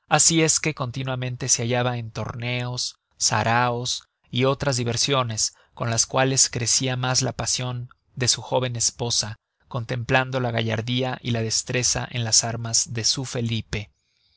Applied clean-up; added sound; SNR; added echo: none; none; none; none.